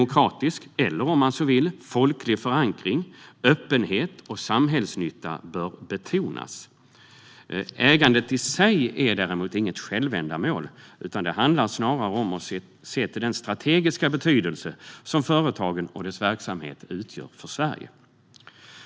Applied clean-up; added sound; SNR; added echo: none; none; none; none.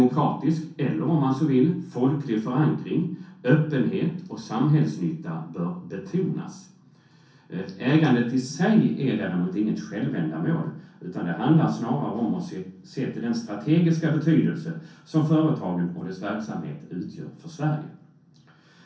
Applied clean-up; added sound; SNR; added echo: none; none; none; reverberation time 0.6 s.